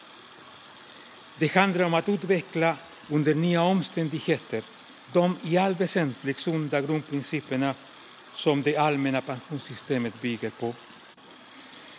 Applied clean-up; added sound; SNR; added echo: none; Water tap, faucet; 19 dB; none.